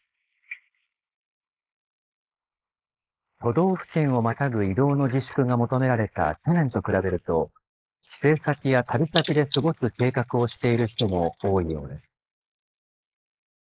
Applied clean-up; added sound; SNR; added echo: neural mask model Resemble Enhance denoiser.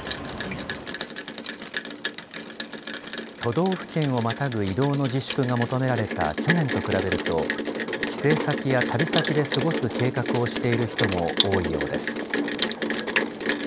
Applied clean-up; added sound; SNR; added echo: none; Rain; 2 dB; none.